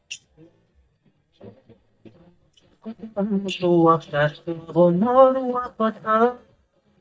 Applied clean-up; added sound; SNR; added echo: neural mask model DeepFilterNet 3.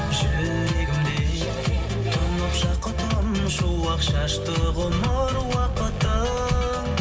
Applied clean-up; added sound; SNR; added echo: none; Wind; 7 dB; reverberation time 0.8 s.